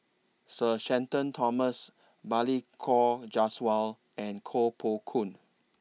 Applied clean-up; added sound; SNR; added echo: none; none; none; none.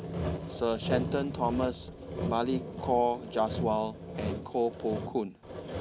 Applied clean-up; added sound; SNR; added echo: none; Sawing; 5 dB; none.